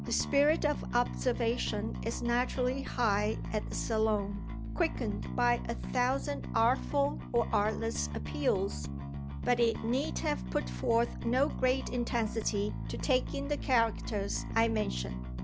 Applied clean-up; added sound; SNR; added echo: none; Bass guitar; 6 dB; none.